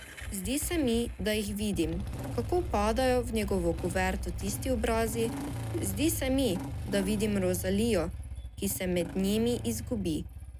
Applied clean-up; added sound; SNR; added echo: none; Engine starting / Motorcycle; 6 dB; none.